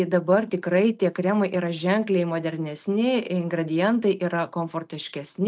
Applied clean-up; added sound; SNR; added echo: none; none; none; none.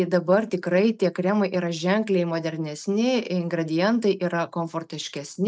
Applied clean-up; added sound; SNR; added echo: neural mask model Resemble Enhance denoiser.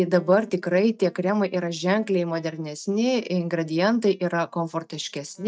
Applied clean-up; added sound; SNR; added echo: neural mask model DeepFilterNet 3.